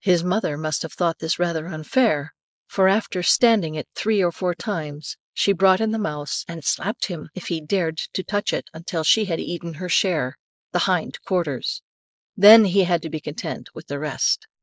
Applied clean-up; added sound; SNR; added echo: neural mask model Resemble Enhance denoiser.